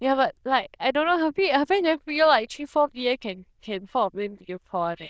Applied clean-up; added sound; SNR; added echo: neural diffusion model UNIVERSE++.